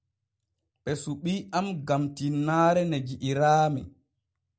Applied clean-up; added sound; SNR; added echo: none; none; none; none.